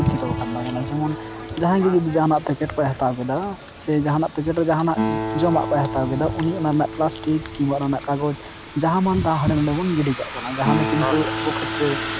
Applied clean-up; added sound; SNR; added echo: none; Bus + Acoustic guitar; 7 dB; none.